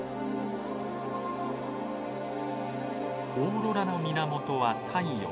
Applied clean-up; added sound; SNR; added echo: none; none; none; none.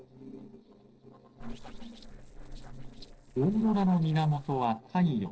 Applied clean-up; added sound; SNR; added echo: neural separator model SepFormer DNS4.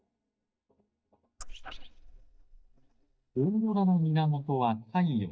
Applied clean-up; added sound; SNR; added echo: neural mask model DeepFilterNet 3.